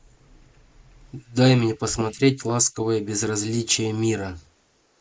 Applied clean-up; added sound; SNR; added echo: neural mask model Resemble Enhance denoiser.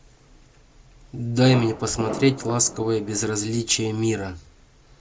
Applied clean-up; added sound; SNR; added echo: none; Fireworks; 10 dB; none.